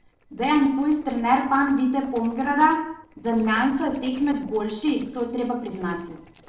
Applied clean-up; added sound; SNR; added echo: neural separator model SepFormer DNS4.